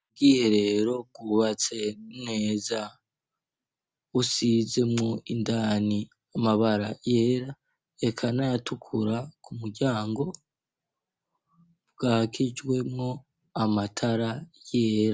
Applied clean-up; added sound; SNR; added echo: none; none; none; none.